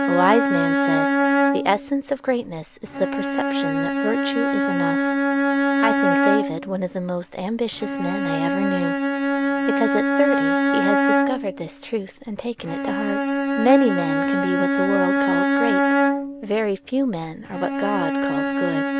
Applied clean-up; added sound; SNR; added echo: none; Bowed string instrument; -4 dB; none.